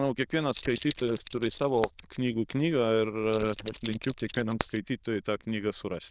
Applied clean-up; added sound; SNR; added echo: neural diffusion model UNIVERSE++.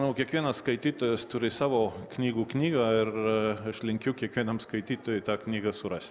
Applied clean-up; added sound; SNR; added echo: none; none; none; none.